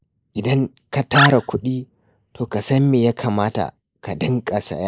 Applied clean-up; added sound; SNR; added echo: neural mask model Resemble Enhance denoiser.